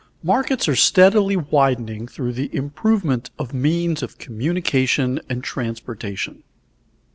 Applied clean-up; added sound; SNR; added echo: none; none; none; none.